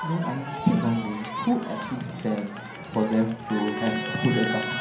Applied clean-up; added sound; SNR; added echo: none; Crowd; 7 dB; reverberation time 0.6 s.